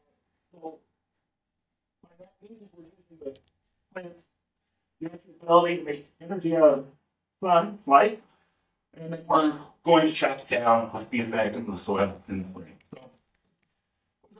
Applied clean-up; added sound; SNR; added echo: neural mask model DeepFilterNet 3.